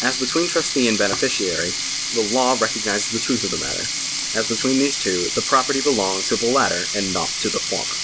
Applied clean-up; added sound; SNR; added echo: none; Sink (filling or washing); 2 dB; none.